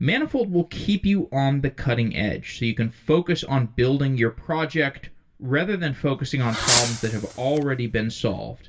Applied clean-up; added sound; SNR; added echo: none; Fireworks; 5 dB; reverberation time 0.1 s.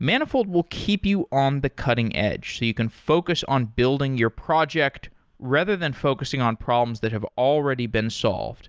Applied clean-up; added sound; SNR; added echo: none; none; none; none.